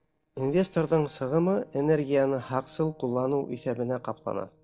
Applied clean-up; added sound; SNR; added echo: neural separator model SepFormer DNS4.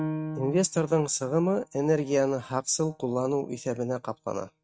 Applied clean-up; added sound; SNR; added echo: neural mask model RNNoise.